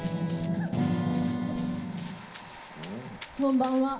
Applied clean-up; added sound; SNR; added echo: none; Run; 19 dB; reverberation time 0.3 s.